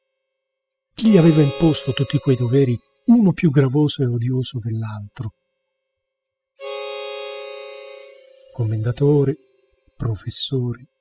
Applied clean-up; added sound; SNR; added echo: classical method spectral subtraction.